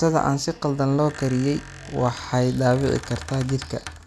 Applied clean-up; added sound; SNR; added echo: none; Squeak; 17 dB; none.